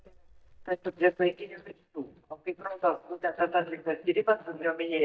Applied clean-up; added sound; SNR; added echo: neural mask model DeepFilterNet 3.